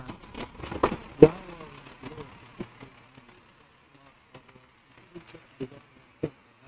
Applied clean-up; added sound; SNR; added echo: neural mask model RNNoise.